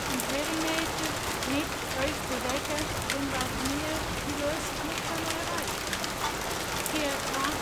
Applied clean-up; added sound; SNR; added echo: none; Rain; -4 dB; none.